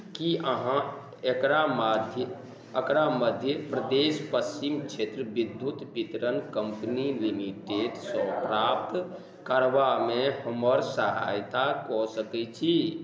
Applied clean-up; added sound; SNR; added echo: none; none; none; none.